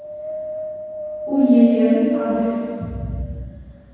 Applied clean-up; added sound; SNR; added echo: none; Wind; 8 dB; reverberation time 2.0 s.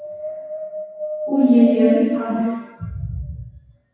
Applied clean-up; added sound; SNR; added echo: classical method WPE with log-MMSE.